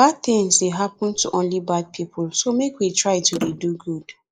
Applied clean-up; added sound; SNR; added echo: neural mask model Resemble Enhance denoiser.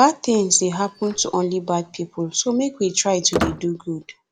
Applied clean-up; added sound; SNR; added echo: none; Squeak; 12 dB; none.